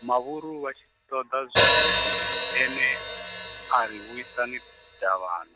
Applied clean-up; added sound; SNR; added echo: none; Hi-hat; -1 dB; none.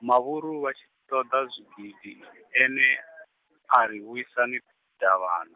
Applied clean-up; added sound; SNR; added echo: none; none; none; none.